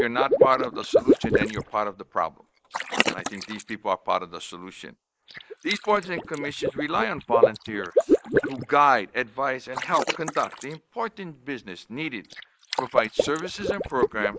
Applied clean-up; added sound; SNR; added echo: neural mask model Resemble Enhance denoiser.